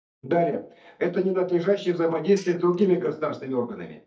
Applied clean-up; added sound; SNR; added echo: neural mask model DeepFilterNet 3.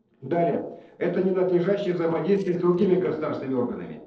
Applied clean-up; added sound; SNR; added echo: neural separator model SepFormer DNS4.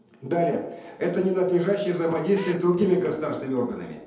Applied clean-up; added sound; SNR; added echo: none; Drill; 14 dB; reverberation time 2.2 s.